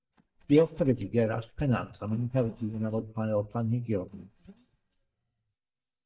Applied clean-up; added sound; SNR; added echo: neural mask model DeepFilterNet 3.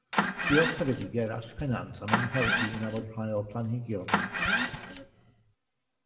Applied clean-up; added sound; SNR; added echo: none; Engine starting; -2 dB; reverberation time 1.1 s.